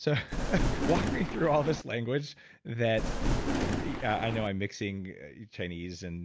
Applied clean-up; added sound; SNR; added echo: none; Thunder; -1 dB; none.